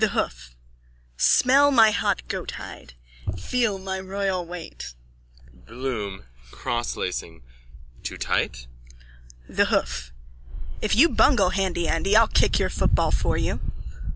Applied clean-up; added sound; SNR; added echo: none; none; none; none.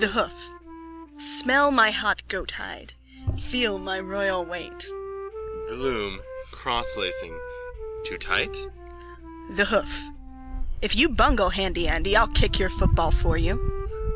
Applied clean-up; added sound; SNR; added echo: none; Wind instrument, woodwind instrument; 14 dB; none.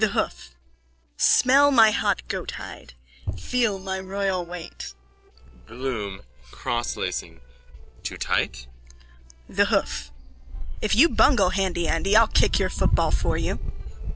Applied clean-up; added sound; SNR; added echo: neural separator model SepFormer DNS4.